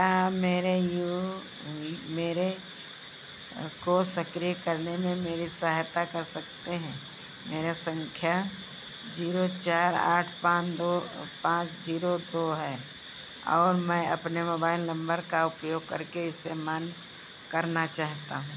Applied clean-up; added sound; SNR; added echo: none; none; none; none.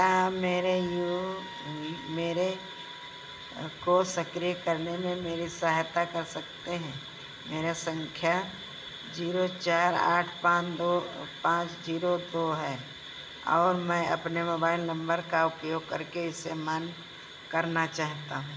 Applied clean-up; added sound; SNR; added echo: none; Wind instrument, woodwind instrument; 17 dB; reverberation time 2.3 s.